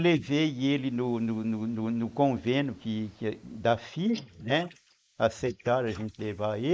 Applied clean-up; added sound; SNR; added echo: neural mask model Resemble Enhance denoiser.